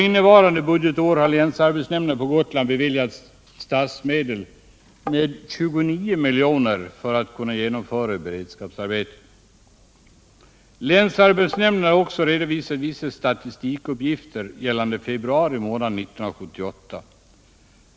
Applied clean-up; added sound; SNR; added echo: none; Tap; 13 dB; none.